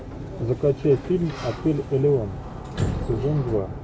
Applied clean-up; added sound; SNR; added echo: none; Sliding door; 8 dB; none.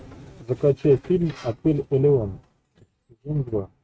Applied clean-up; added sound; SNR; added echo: neural mask model RNNoise.